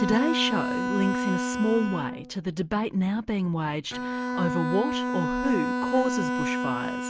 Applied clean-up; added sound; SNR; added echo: none; Bowed string instrument; 1 dB; none.